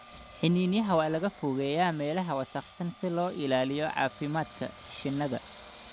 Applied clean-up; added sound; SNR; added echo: none; Engine; 16 dB; none.